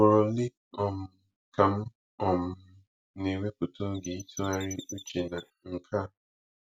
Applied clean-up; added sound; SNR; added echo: none; Chirp, tweet; 17 dB; none.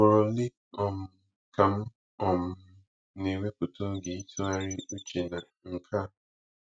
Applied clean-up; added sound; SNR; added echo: neural mask model RNNoise.